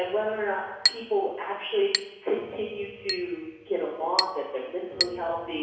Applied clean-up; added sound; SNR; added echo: none; Chink, clink; 4 dB; reverberation time 1.1 s.